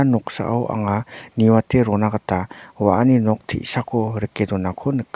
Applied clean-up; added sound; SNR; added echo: none; none; none; none.